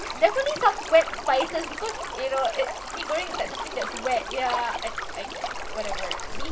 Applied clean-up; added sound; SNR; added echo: none; Stream; 5 dB; reverberation time 0.2 s.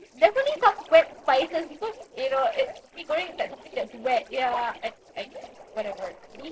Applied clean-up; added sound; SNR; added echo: neural separator model SepFormer DNS4.